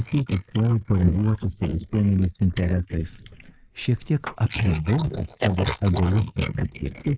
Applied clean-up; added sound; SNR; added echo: neural mask model Resemble Enhance denoiser.